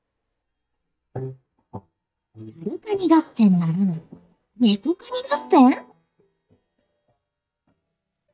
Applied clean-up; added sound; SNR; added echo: neural mask model DeepFilterNet 3.